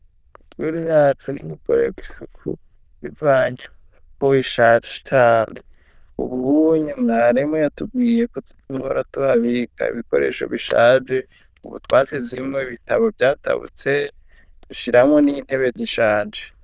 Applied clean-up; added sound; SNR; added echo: neural diffusion model UNIVERSE++.